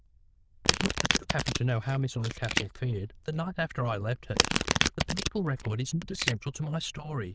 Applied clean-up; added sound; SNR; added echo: neural diffusion model UNIVERSE++.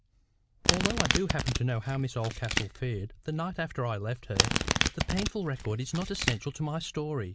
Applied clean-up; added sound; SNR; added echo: none; Domestic sounds, home sounds; -1 dB; none.